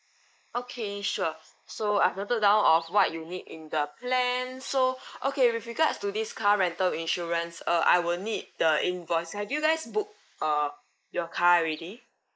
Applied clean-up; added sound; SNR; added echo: neural mask model Resemble Enhance denoiser.